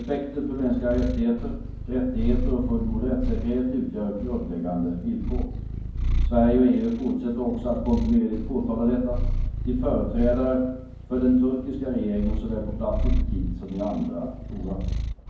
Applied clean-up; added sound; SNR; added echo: none; Purr; 3 dB; reverberation time 0.9 s.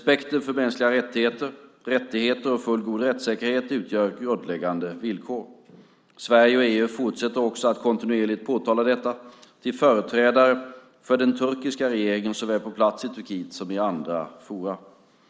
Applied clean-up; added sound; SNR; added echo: none; none; none; none.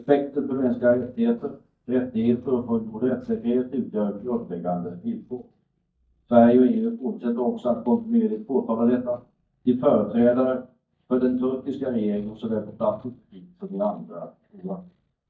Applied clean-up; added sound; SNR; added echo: neural mask model DeepFilterNet 3.